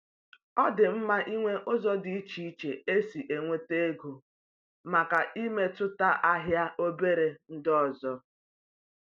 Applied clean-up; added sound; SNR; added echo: none; none; none; none.